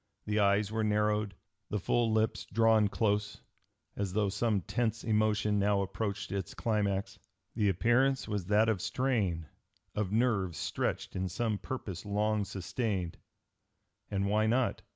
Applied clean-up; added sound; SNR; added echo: none; none; none; none.